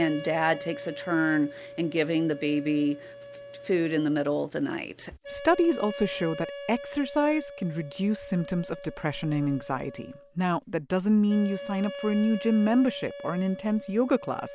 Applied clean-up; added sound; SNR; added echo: none; Wind instrument, woodwind instrument; 14 dB; none.